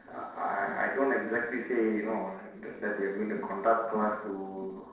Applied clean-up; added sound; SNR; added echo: neural separator model SepFormer DNS4.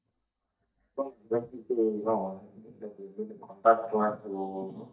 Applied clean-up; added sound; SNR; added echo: neural mask model DeepFilterNet 3.